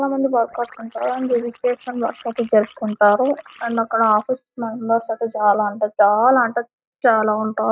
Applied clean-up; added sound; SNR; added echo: neural mask model RNNoise.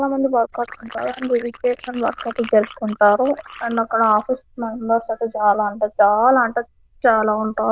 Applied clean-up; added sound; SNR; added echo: neural diffusion model UNIVERSE++.